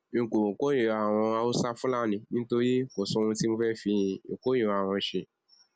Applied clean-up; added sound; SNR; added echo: none; none; none; none.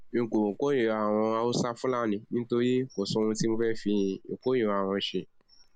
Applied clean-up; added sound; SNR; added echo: none; Chewing, mastication; 15 dB; none.